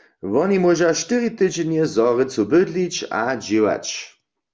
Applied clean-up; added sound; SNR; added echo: none; none; none; none.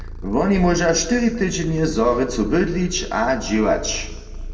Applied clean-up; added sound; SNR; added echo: none; Purr; 11 dB; reverberation time 1.1 s.